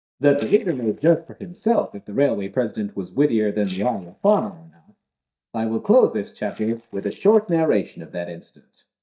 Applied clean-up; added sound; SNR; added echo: neural mask model DeepFilterNet 3.